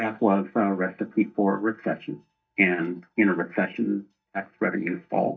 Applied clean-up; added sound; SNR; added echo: neural mask model DeepFilterNet 3.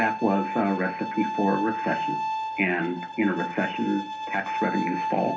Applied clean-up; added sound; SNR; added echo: none; Bowed string instrument; 4 dB; reverberation time 0.3 s.